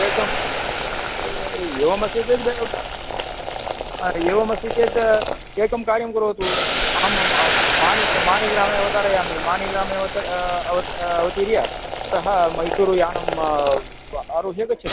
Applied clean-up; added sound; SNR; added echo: none; Boiling; 2 dB; none.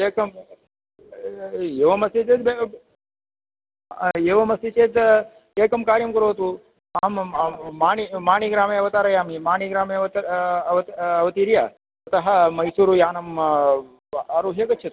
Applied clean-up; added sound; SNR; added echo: none; none; none; none.